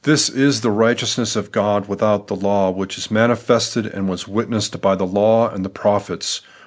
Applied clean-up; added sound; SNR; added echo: none; none; none; none.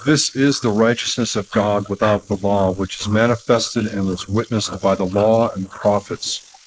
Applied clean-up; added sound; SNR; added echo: neural mask model Resemble Enhance denoiser.